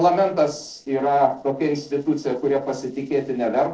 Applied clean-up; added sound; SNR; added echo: neural separator model SepFormer DNS4.